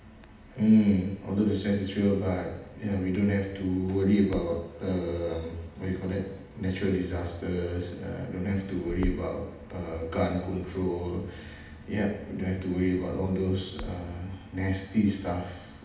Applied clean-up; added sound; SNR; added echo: none; Crackle; 18 dB; reverberation time 0.8 s.